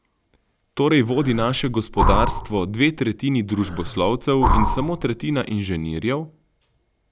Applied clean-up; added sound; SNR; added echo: none; Breathing; 3 dB; none.